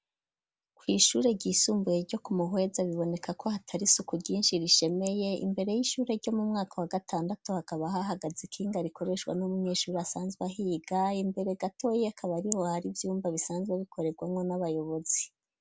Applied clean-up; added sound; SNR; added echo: none; none; none; none.